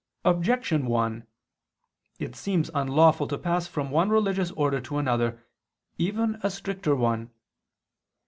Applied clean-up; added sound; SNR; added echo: none; none; none; none.